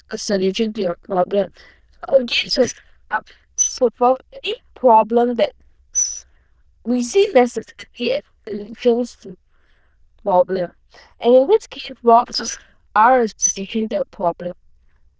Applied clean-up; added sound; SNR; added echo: neural diffusion model UNIVERSE++.